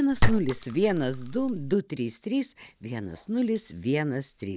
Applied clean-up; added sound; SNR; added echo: none; Chink, clink; -2 dB; none.